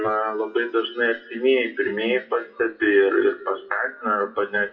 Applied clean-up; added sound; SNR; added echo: classical method WPE with log-MMSE.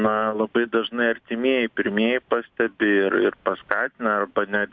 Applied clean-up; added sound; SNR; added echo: none; none; none; none.